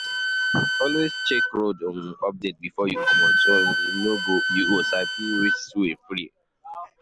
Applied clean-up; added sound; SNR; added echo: none; Wind instrument, woodwind instrument; -2 dB; none.